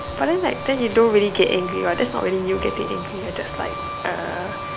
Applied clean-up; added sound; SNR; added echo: none; Truck; 9 dB; none.